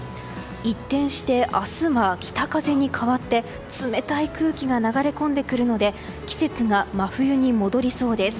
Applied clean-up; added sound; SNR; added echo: none; none; none; none.